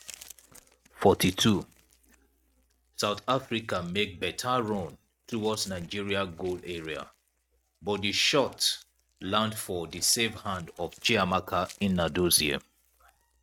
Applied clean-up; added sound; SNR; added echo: neural mask model RNNoise.